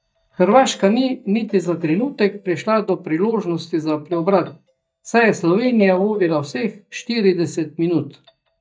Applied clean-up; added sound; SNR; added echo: neural mask model DeepFilterNet 3.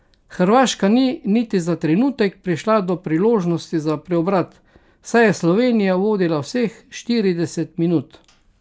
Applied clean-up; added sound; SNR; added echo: none; none; none; none.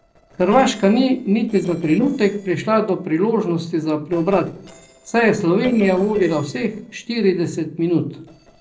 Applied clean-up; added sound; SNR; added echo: neural separator model SepFormer DNS4.